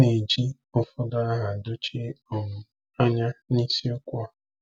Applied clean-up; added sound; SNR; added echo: none; none; none; none.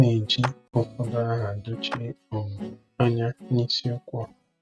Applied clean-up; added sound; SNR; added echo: neural mask model RNNoise.